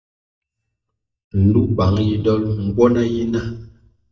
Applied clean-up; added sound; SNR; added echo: neural mask model DeepFilterNet 3.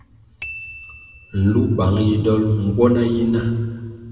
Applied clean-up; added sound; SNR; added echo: none; Bicycle bell; 20 dB; reverberation time 1.6 s.